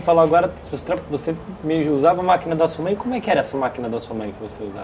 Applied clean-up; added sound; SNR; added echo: none; none; none; none.